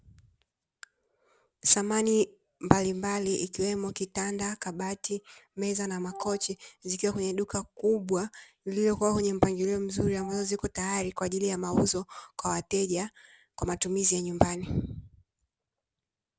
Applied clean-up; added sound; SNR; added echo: none; Wind instrument, woodwind instrument; 15 dB; none.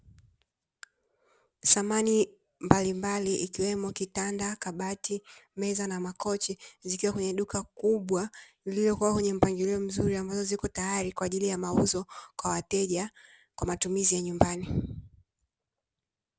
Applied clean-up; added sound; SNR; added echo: none; none; none; none.